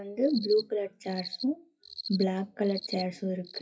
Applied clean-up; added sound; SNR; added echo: classical method WPE with log-MMSE.